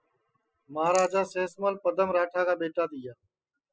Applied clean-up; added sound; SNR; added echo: classical method spectral subtraction.